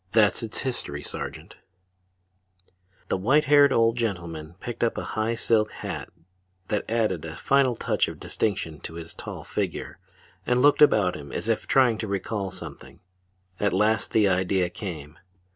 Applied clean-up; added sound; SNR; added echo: none; none; none; none.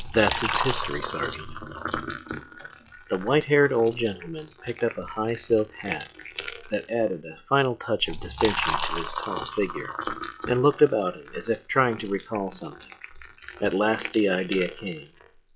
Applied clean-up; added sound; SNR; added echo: classical method log-MMSE.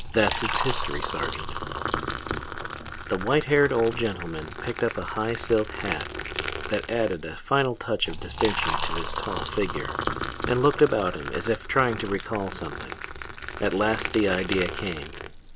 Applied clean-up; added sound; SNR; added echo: none; Liquid; 5 dB; none.